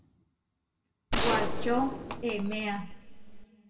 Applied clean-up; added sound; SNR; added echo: none; Gunshot, gunfire; -3 dB; reverberation time 1.8 s.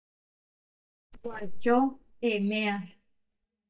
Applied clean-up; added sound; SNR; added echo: neural mask model DeepFilterNet 3.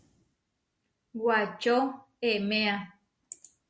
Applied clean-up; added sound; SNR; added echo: none; none; none; none.